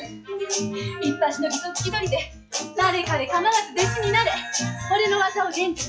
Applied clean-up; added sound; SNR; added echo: classical method log-MMSE.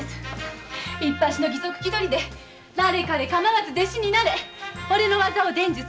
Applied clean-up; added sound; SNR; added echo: none; none; none; none.